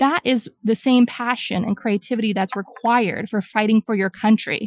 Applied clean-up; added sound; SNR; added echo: classical method Wiener filter.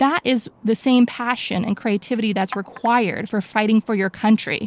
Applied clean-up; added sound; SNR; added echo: neural mask model Resemble Enhance denoiser.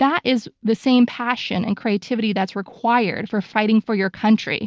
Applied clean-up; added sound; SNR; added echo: none; none; none; none.